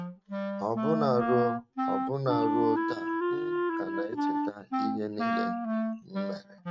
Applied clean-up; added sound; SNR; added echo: neural mask model RNNoise.